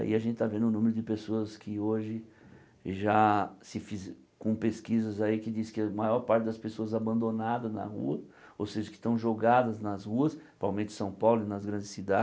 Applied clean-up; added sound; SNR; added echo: none; none; none; none.